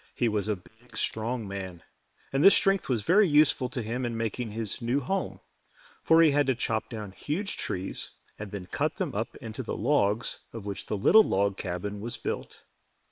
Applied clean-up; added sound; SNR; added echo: neural separator model SepFormer WHAM!.